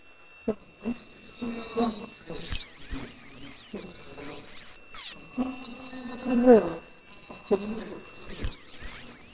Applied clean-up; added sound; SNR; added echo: neural separator model SepFormer WHAMR!.